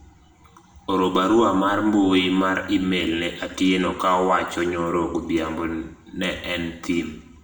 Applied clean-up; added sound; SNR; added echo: none; none; none; reverberation time 0.8 s.